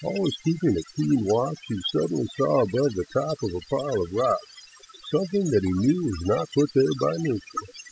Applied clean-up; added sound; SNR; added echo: classical method spectral subtraction.